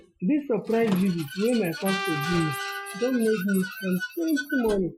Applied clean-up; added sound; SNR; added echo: classical method Wiener filter.